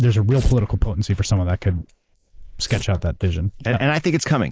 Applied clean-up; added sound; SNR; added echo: neural mask model Resemble Enhance denoiser.